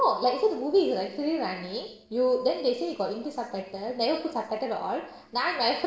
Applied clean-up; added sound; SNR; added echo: neural separator model SepFormer DNS4.